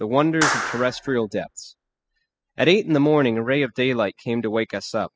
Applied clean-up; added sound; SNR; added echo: classical method spectral subtraction.